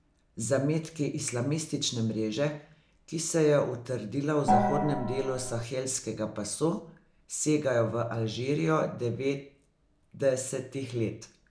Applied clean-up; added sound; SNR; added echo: none; Gong; -2 dB; none.